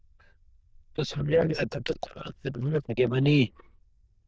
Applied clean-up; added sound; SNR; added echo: neural diffusion model UNIVERSE++.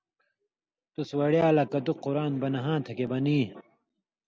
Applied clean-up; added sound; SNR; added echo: none; none; none; none.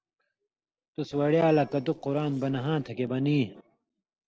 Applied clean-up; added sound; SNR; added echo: neural separator model SepFormer DNS4.